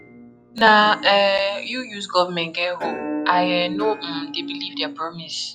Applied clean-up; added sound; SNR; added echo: classical method log-MMSE.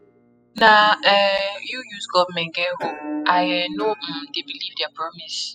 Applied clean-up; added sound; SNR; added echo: classical method spectral subtraction.